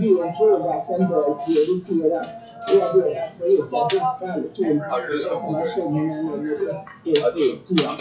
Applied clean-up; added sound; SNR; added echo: classical method WPE with log-MMSE.